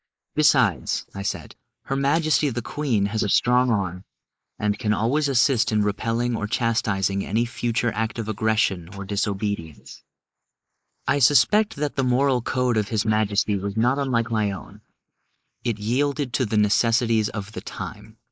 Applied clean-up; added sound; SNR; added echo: neural mask model Resemble Enhance denoiser.